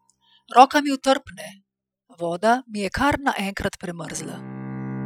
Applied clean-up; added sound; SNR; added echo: classical method Wiener filter.